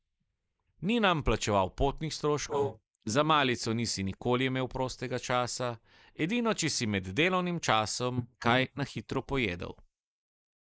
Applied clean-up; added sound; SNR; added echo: neural mask model Resemble Enhance denoiser.